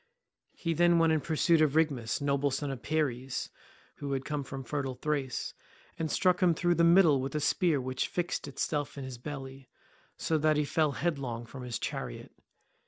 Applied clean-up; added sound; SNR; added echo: none; none; none; none.